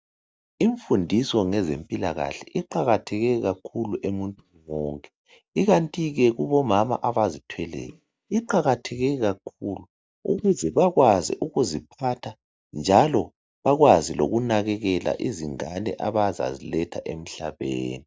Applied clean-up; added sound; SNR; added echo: neural mask model DeepFilterNet 3.